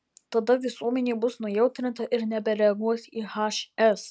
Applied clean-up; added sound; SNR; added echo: none; none; none; none.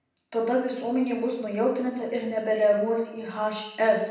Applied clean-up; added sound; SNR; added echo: none; none; none; reverberation time 0.8 s.